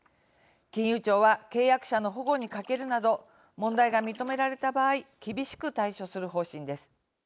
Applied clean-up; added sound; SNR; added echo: neural mask model Resemble Enhance denoiser.